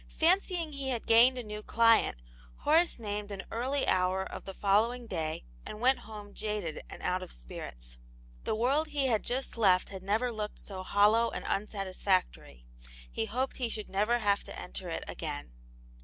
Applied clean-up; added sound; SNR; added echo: none; none; none; none.